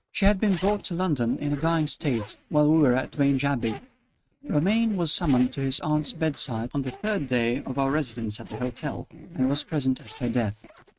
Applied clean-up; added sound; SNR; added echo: neural mask model RNNoise.